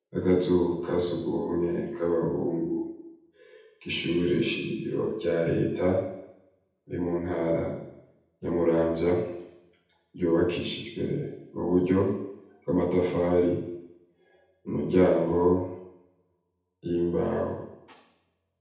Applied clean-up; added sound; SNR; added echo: none; none; none; reverberation time 0.8 s.